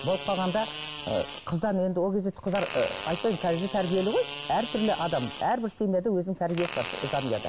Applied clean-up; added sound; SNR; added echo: none; Fart; 9 dB; none.